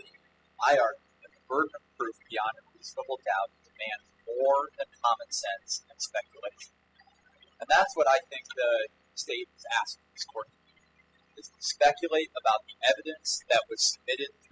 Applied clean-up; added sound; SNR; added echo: classical method spectral subtraction.